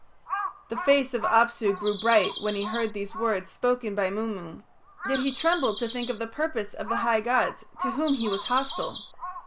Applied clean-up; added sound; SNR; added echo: none; Bird vocalization, bird call, bird song + Crow; 8 dB; none.